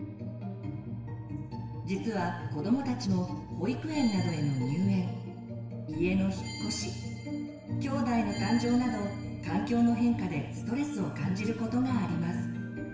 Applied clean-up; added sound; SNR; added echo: none; none; none; reverberation time 1.0 s.